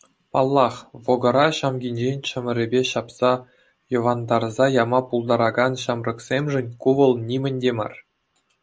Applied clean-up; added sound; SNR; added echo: none; none; none; none.